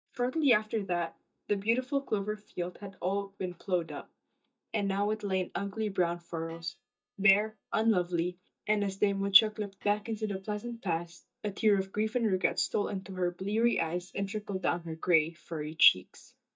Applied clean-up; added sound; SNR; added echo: neural mask model DeepFilterNet 3.